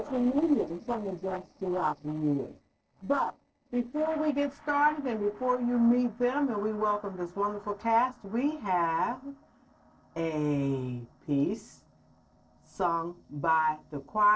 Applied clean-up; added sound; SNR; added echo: neural separator model SepFormer DNS4.